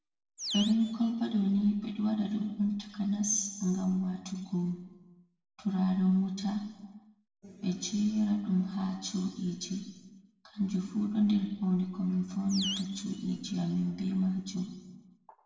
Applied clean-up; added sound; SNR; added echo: none; Animal; 13 dB; reverberation time 1.1 s.